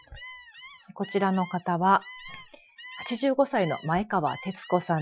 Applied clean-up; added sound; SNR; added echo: classical method Wiener filter.